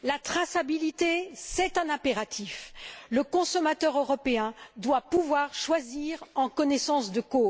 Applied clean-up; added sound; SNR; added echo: none; none; none; none.